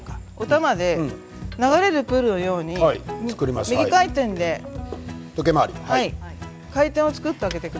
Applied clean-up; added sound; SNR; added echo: none; none; none; none.